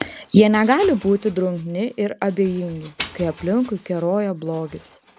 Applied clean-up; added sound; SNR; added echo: none; Engine; 17 dB; none.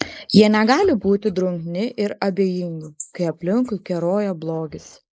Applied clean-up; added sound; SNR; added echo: neural mask model Resemble Enhance denoiser.